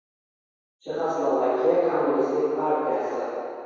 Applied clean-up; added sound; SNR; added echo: none; none; none; reverberation time 2.2 s.